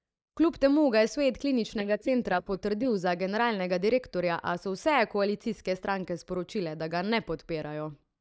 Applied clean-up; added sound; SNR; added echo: neural mask model DeepFilterNet 3.